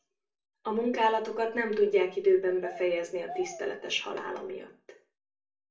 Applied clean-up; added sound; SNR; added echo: none; Bird vocalization, bird call, bird song; 16 dB; reverberation time 0.3 s.